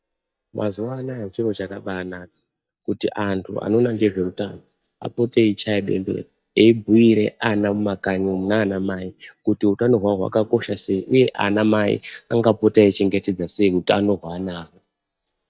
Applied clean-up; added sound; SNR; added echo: neural mask model DeepFilterNet 3.